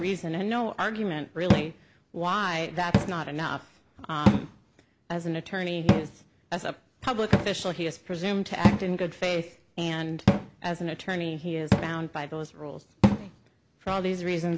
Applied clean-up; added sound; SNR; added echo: none; Cupboard open or close / Drawer open or close; -1 dB; none.